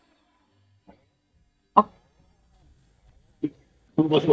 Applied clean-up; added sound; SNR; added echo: neural mask model DeepFilterNet 3.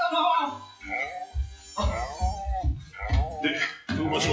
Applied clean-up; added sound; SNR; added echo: classical method WPE with log-MMSE.